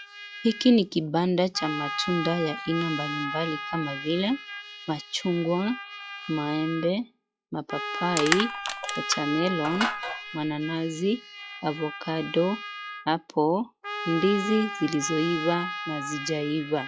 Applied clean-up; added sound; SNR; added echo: classical method log-MMSE.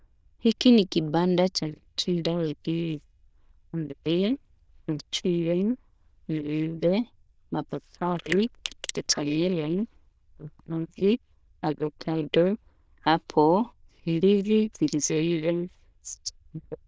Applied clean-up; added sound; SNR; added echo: neural diffusion model UNIVERSE++.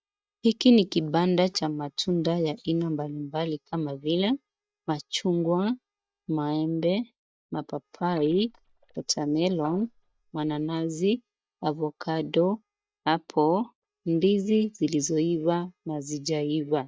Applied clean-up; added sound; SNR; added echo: neural mask model DeepFilterNet 3.